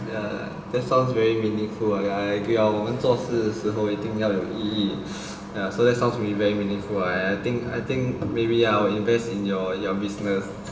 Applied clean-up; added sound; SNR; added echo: none; none; none; reverberation time 1.2 s.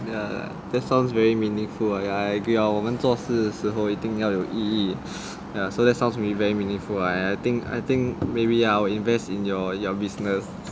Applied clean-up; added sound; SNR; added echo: none; none; none; none.